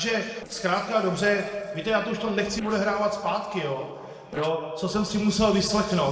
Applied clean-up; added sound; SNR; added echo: neural separator model SepFormer DNS4.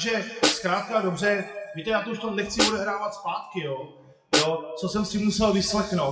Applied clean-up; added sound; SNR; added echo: classical method WPE with log-MMSE.